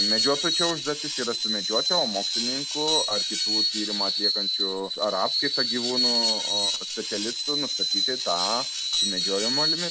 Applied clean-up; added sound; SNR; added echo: none; Screech; -4 dB; none.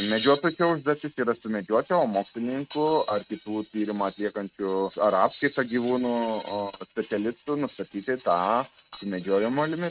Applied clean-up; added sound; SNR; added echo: neural mask model RNNoise.